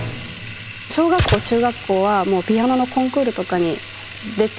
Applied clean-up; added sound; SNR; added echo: none; Bathtub (filling or washing); 10 dB; none.